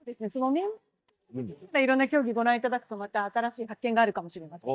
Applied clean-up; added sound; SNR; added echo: neural mask model DeepFilterNet 3.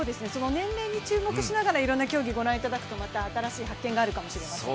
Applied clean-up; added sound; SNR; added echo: none; none; none; none.